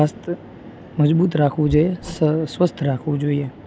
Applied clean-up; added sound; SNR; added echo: none; Hammer; 15 dB; none.